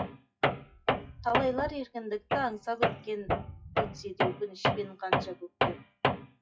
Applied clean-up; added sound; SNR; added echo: classical method WPE with log-MMSE.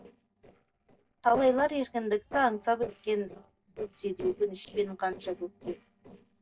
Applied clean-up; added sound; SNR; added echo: neural separator model SepFormer DNS4.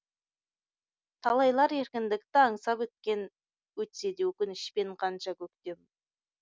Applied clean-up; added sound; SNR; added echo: none; none; none; none.